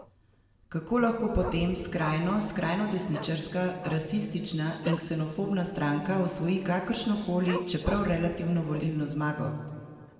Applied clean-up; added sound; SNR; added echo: none; Dog; 16 dB; reverberation time 1.8 s.